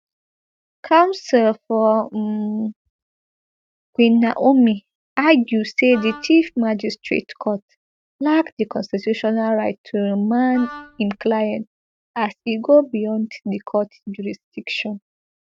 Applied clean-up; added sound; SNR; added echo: neural mask model RNNoise.